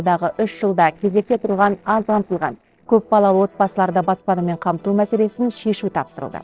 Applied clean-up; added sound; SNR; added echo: neural separator model SepFormer DNS4.